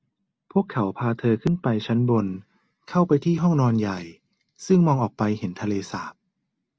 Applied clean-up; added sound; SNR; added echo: none; none; none; none.